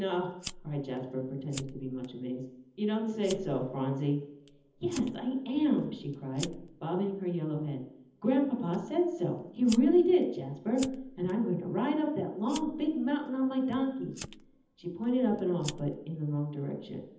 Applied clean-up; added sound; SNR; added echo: none; Fire; 19 dB; reverberation time 0.8 s.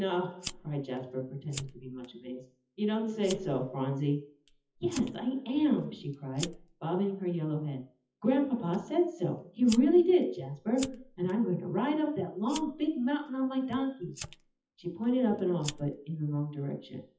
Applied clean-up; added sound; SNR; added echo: classical method WPE with log-MMSE.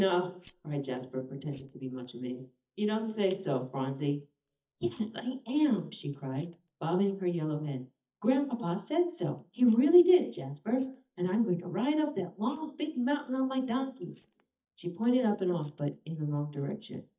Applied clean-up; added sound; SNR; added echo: neural mask model DeepFilterNet 3.